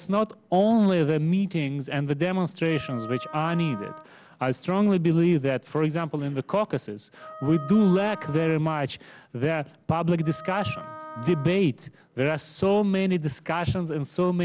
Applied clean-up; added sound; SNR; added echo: none; Wind instrument, woodwind instrument; 16 dB; none.